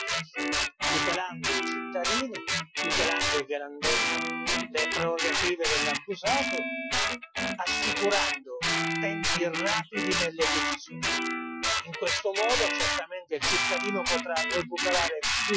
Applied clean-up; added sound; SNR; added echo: classical method Wiener filter.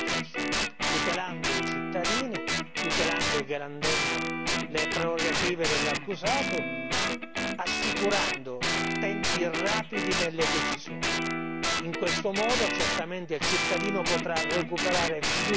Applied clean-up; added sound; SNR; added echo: none; Guitar; -4 dB; none.